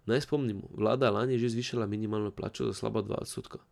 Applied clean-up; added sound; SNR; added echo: none; none; none; none.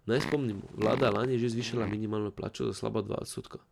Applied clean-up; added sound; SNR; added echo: none; Fart; 8 dB; none.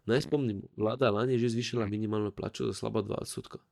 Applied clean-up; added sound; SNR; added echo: neural mask model DeepFilterNet 3.